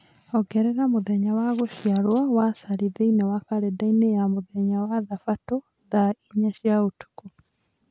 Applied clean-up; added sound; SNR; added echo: none; none; none; none.